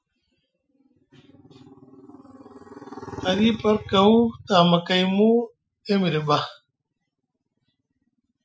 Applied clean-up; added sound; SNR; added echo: classical method Wiener filter.